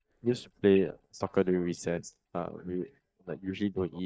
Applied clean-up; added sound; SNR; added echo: neural mask model DeepFilterNet 3.